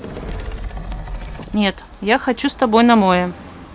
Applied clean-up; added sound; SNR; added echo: none; Fire; 12 dB; none.